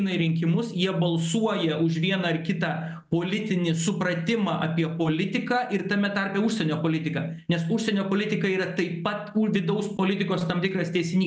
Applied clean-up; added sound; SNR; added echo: none; none; none; none.